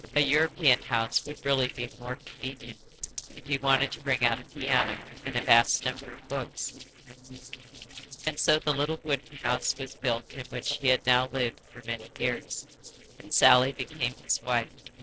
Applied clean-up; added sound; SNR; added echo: neural separator model SepFormer DNS4.